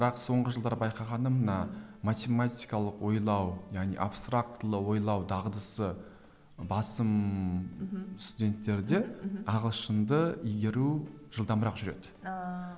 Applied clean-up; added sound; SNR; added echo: none; none; none; none.